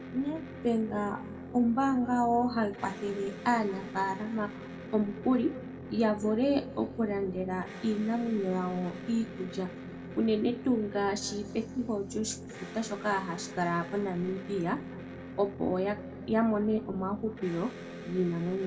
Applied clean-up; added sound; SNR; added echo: none; Electric guitar; 12 dB; reverberation time 1.6 s.